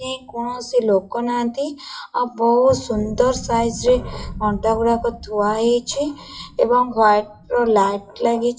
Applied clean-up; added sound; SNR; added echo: classical method WPE with log-MMSE.